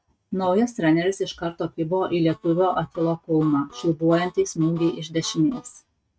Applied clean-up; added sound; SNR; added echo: neural mask model RNNoise.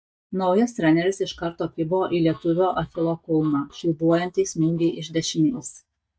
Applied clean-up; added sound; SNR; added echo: neural mask model DeepFilterNet 3.